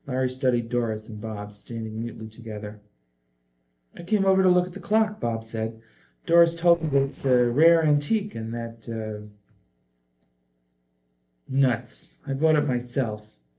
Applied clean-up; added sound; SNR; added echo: neural separator model SepFormer DNS4.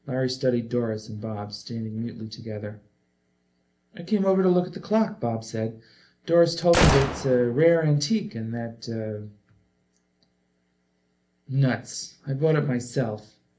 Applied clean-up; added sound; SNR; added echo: none; Gunshot, gunfire; 2 dB; reverberation time 0.3 s.